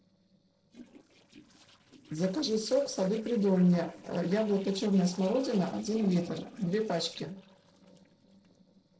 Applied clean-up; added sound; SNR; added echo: neural separator model SepFormer DNS4.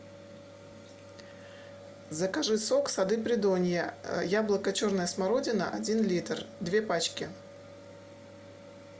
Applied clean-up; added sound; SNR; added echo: none; none; none; none.